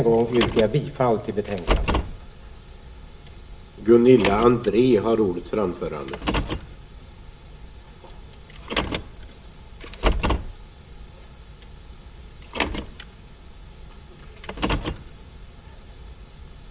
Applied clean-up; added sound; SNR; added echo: none; Car; 6 dB; reverberation time 0.7 s.